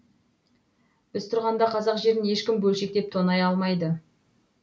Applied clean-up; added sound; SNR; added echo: none; none; none; none.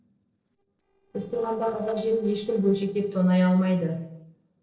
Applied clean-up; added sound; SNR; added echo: neural separator model SepFormer DNS4.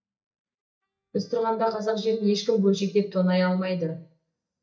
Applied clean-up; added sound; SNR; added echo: neural mask model DeepFilterNet 3.